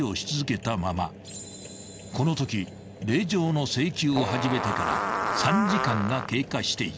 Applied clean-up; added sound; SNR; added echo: none; Fart; 2 dB; none.